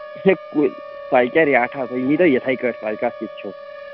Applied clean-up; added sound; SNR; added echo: none; Siren; 15 dB; none.